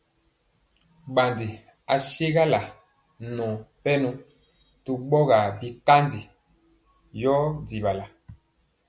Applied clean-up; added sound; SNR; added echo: none; none; none; none.